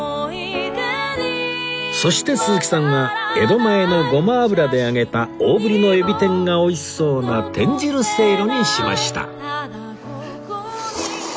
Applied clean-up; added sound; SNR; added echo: none; none; none; none.